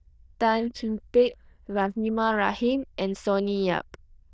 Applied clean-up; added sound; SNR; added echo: neural diffusion model UNIVERSE++.